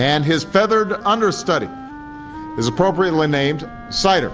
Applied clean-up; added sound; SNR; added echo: none; Wind instrument, woodwind instrument; 16 dB; none.